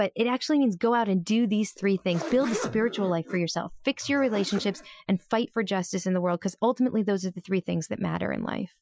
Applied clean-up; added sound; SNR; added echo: classical method Wiener filter.